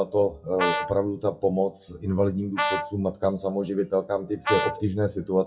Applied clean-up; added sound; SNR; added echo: classical method WPE with log-MMSE.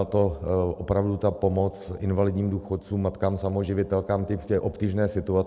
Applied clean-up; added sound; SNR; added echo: none; none; none; none.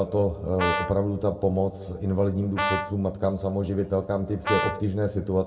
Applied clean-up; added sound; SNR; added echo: none; Brass instrument; 5 dB; reverberation time 1.4 s.